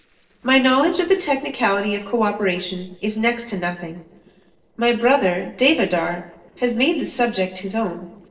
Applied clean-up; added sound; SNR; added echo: neural separator model SepFormer DNS4.